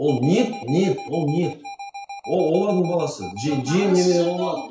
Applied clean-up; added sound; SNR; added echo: classical method WPE with log-MMSE.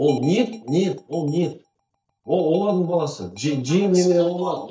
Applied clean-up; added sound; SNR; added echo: neural mask model DeepFilterNet 3.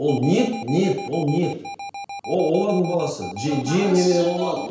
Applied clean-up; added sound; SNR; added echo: none; Alarm; 12 dB; reverberation time 0.5 s.